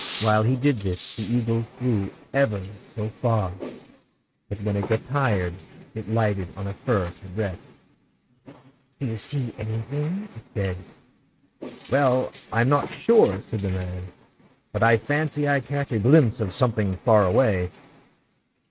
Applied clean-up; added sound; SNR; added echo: neural mask model RNNoise.